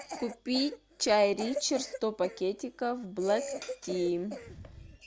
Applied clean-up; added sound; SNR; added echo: none; Cough; 11 dB; none.